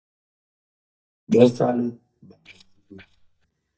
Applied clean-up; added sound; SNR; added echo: neural mask model DeepFilterNet 3.